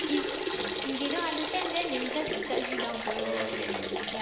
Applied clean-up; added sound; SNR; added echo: none; Liquid; -1 dB; none.